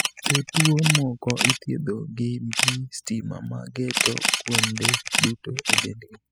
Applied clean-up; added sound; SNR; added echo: classical method spectral subtraction.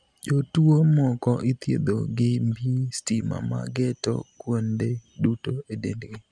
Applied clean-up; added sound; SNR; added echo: none; none; none; none.